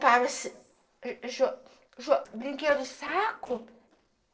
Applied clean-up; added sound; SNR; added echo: neural separator model SepFormer DNS4.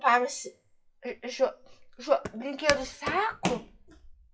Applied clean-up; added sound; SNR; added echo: classical method WPE with log-MMSE.